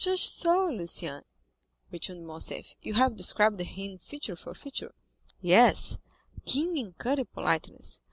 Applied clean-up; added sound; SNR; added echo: none; none; none; none.